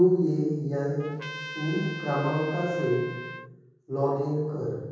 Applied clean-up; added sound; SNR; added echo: none; Trumpet; 12 dB; reverberation time 1.3 s.